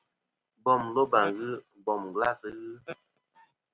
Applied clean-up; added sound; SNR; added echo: none; none; none; none.